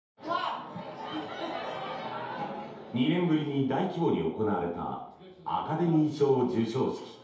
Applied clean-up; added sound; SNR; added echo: none; none; none; reverberation time 0.8 s.